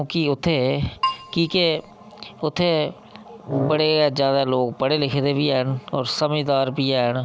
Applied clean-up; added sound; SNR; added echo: none; Wind instrument, woodwind instrument + Keyboard (musical); 7 dB; none.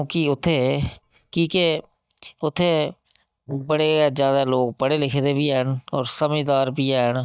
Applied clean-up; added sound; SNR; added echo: neural mask model DeepFilterNet 3.